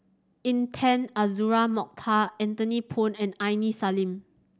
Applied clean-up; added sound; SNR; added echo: none; none; none; none.